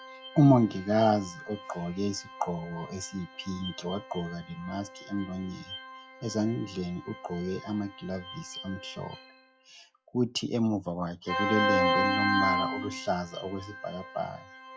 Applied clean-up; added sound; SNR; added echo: classical method log-MMSE.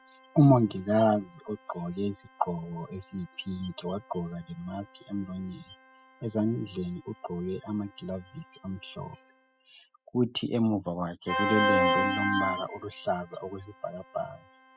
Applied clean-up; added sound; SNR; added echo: classical method spectral subtraction.